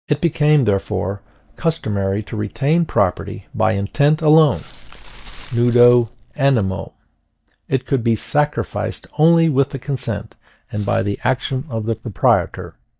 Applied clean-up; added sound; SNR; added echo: neural mask model DeepFilterNet 3.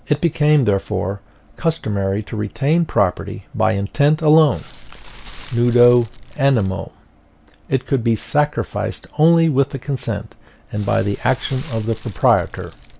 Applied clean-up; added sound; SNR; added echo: none; Fire; 18 dB; none.